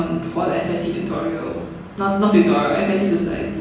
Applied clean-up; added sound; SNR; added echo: none; none; none; reverberation time 1.0 s.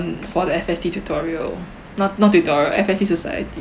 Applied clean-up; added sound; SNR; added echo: none; none; none; none.